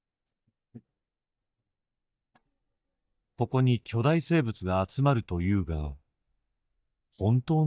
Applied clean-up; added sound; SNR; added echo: neural mask model DeepFilterNet 3.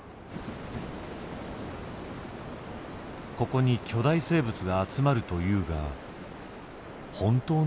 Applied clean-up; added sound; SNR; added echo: none; none; none; none.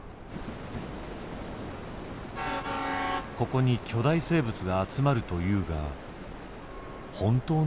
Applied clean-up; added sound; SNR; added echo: none; Train; 10 dB; none.